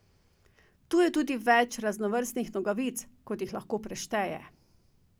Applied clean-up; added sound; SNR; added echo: none; none; none; none.